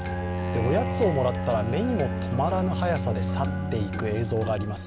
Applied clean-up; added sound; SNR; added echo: none; Bowed string instrument; 2 dB; none.